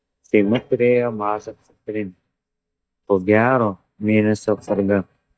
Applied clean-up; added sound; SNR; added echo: neural mask model DeepFilterNet 3.